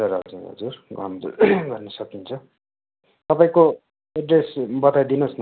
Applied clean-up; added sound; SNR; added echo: none; none; none; none.